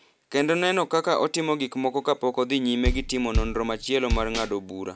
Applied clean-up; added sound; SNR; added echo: none; Bass drum; 3 dB; none.